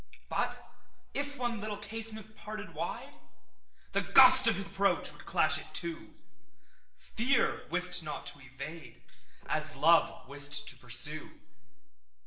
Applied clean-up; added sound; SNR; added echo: none; none; none; reverberation time 1.0 s.